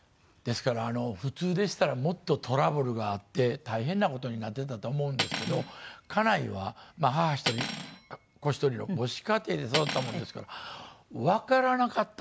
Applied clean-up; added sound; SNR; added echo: none; Cutlery, silverware; 9 dB; none.